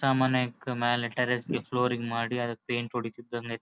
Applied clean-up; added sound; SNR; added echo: none; none; none; none.